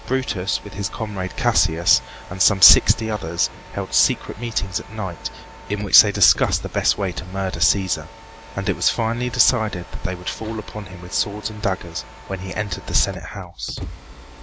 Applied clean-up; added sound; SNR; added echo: none; Mechanisms; 15 dB; none.